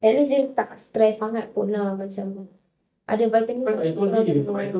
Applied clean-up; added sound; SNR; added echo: neural mask model DeepFilterNet 3.